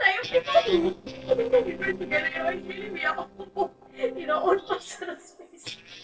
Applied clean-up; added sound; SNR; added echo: neural separator model SepFormer DNS4.